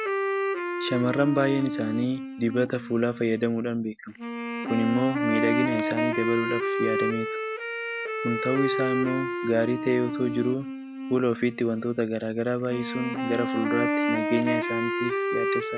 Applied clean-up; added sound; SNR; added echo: none; Wind instrument, woodwind instrument; 2 dB; none.